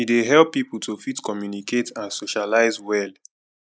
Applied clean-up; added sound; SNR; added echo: neural mask model Resemble Enhance denoiser.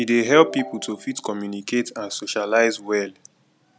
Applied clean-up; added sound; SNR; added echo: none; Ringtone / Chime; 14 dB; none.